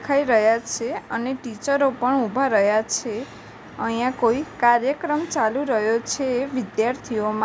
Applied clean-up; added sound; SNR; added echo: none; none; none; none.